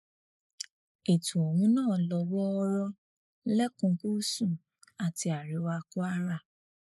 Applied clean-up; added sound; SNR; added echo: neural mask model Resemble Enhance denoiser.